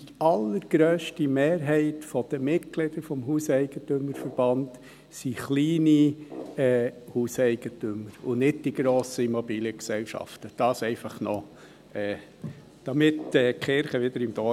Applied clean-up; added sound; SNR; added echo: none; Brass instrument; 19 dB; none.